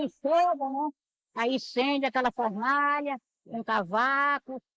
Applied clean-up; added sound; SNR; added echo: neural mask model Resemble Enhance denoiser.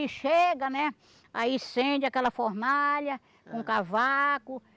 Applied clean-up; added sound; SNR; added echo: none; none; none; none.